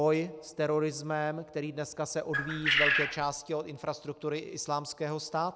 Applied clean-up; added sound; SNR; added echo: none; Bird; -4 dB; none.